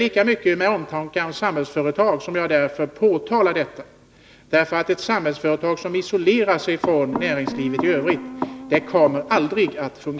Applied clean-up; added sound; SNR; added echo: none; Guitar; 12 dB; none.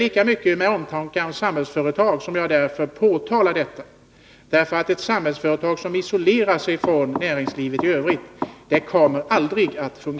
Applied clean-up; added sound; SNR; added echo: none; none; none; none.